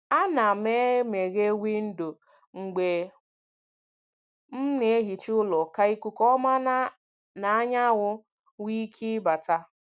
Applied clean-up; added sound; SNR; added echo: none; none; none; none.